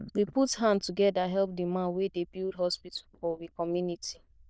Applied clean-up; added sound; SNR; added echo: neural diffusion model UNIVERSE++.